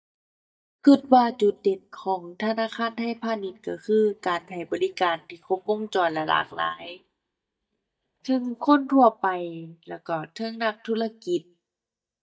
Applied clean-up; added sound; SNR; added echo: neural mask model DeepFilterNet 3.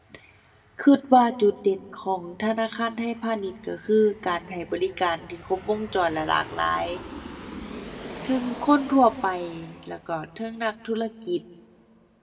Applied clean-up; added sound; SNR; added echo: none; Aircraft; 17 dB; reverberation time 0.8 s.